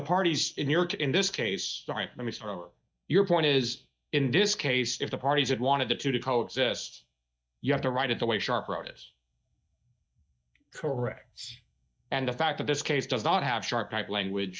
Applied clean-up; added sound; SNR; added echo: neural mask model DeepFilterNet 3.